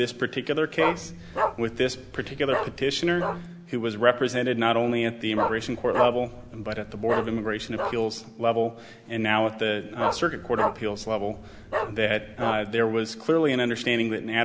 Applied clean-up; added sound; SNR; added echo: none; Bark; 5 dB; none.